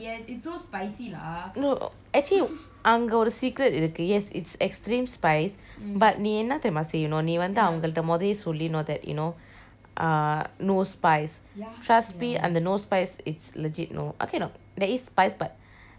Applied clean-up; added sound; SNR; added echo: none; none; none; none.